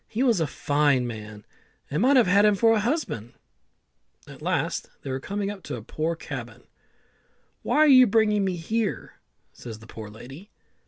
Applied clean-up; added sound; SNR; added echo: none; none; none; none.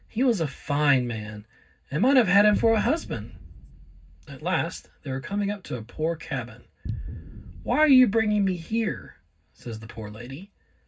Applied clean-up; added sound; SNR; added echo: none; Boom; 15 dB; reverberation time 0.4 s.